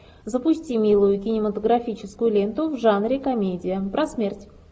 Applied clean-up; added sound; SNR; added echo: none; none; none; none.